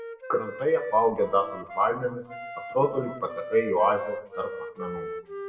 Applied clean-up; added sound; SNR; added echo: none; Wind instrument, woodwind instrument; 11 dB; reverberation time 0.6 s.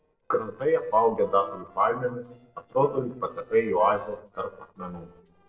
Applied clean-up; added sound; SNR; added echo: neural separator model SepFormer DNS4.